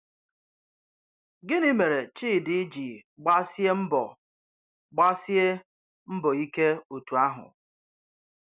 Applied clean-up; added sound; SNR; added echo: none; none; none; none.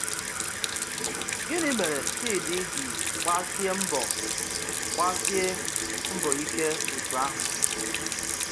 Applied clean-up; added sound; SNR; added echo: none; Sink (filling or washing) / Water tap, faucet; -4 dB; none.